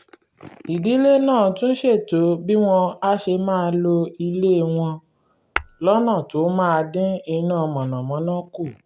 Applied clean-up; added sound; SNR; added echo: none; Tap / Hammer; 16 dB; none.